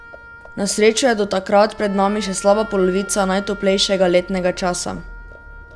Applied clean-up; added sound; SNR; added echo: none; Livestock, farm animals, working animals + Wind instrument, woodwind instrument; 17 dB; none.